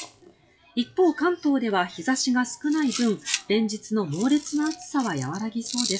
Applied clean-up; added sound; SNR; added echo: classical method WPE with log-MMSE.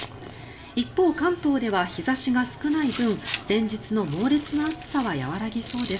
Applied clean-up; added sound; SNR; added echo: none; Rattle; 11 dB; reverberation time 0.3 s.